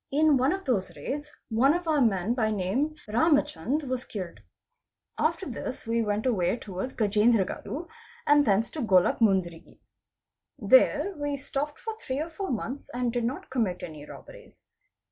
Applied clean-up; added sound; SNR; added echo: none; none; none; none.